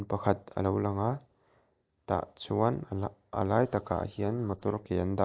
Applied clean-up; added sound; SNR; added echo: neural mask model Resemble Enhance denoiser.